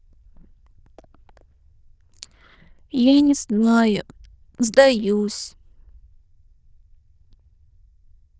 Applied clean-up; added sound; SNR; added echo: neural diffusion model UNIVERSE++.